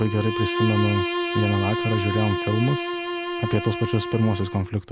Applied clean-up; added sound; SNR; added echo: none; Bowed string instrument; 4 dB; none.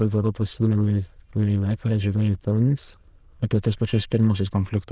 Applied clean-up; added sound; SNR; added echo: neural diffusion model UNIVERSE++.